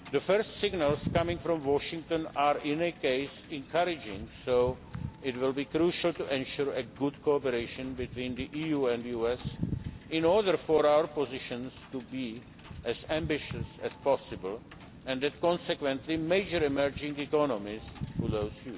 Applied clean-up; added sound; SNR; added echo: none; Wind / Boat, Water vehicle; 12 dB; none.